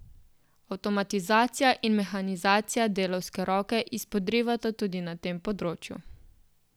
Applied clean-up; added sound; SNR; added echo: none; none; none; none.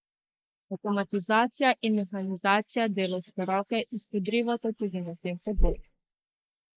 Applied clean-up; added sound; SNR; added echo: neural mask model Resemble Enhance denoiser.